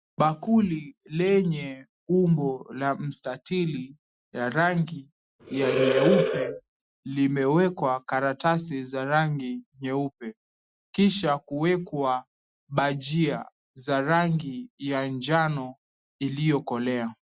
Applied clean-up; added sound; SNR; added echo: classical method Wiener filter.